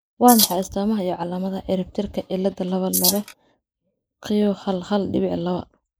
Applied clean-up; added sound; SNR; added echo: neural mask model Resemble Enhance denoiser.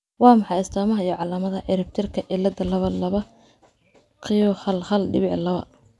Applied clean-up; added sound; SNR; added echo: none; none; none; none.